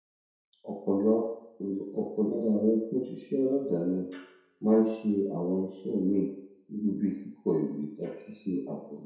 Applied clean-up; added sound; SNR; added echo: none; none; none; reverberation time 0.7 s.